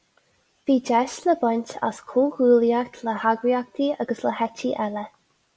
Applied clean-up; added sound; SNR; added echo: none; none; none; none.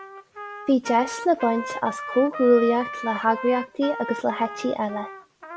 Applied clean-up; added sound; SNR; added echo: none; Trumpet; 11 dB; none.